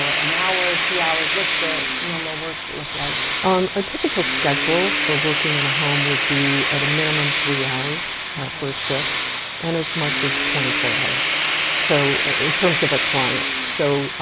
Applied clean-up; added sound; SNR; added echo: none; Tools; -3 dB; none.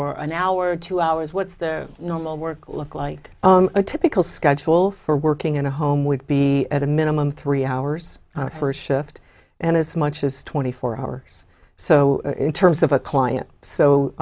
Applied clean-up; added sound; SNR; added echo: none; none; none; none.